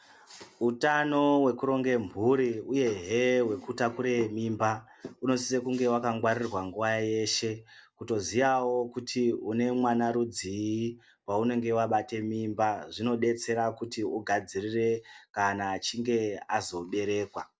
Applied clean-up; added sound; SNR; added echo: none; none; none; none.